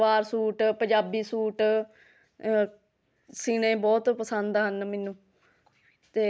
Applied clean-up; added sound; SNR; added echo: none; none; none; none.